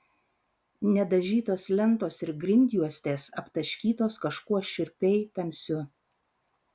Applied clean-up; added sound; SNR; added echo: none; none; none; none.